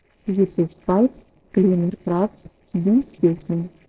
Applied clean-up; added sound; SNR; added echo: neural separator model SepFormer DNS4.